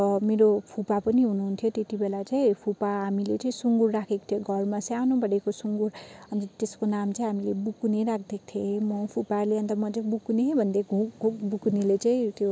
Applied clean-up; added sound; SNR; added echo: none; none; none; none.